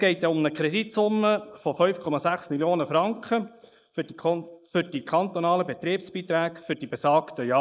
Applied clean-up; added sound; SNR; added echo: neural mask model Resemble Enhance denoiser.